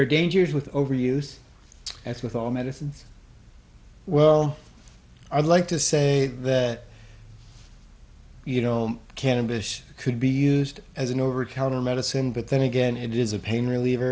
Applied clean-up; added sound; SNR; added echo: none; none; none; none.